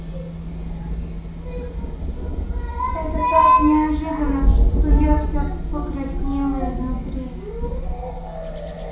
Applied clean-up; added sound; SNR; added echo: none; Thunder; -1 dB; reverberation time 0.6 s.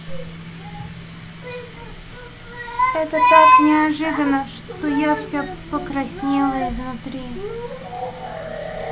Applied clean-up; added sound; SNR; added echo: none; none; none; none.